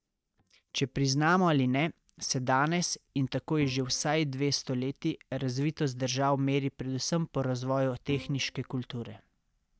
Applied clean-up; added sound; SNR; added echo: neural mask model DeepFilterNet 3.